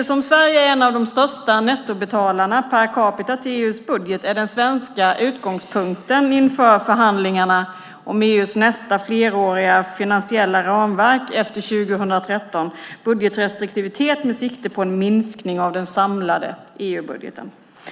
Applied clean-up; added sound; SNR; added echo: none; none; none; none.